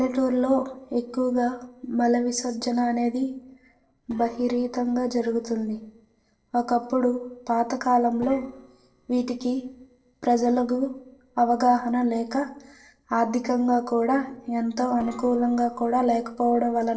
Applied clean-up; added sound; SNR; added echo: neural separator model SepFormer DNS4.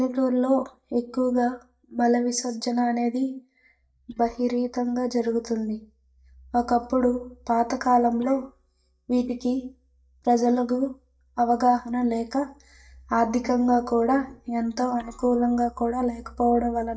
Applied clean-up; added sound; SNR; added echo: neural mask model DeepFilterNet 3.